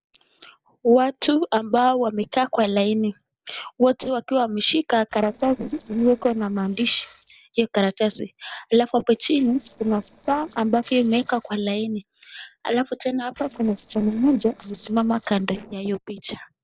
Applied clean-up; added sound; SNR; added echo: neural separator model SepFormer DNS4.